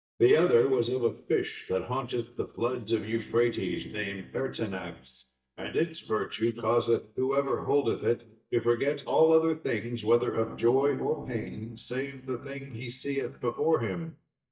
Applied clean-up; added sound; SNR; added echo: neural mask model DeepFilterNet 3.